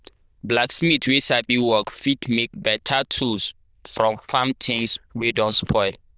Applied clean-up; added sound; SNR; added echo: neural diffusion model UNIVERSE++.